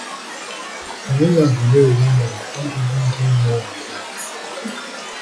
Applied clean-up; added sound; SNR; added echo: classical method log-MMSE.